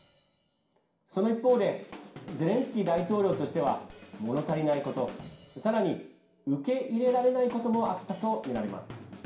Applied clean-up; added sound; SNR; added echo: none; Drum / Drum kit; 17 dB; reverberation time 0.5 s.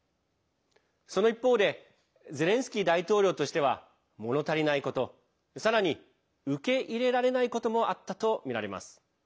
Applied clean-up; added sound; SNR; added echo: none; none; none; none.